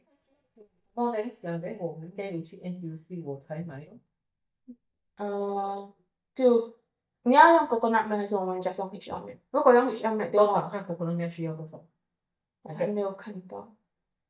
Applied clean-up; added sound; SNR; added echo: neural mask model DeepFilterNet 3.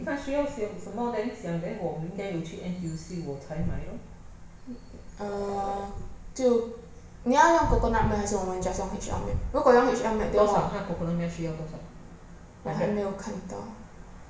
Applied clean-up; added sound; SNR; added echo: none; Growling; 14 dB; reverberation time 0.8 s.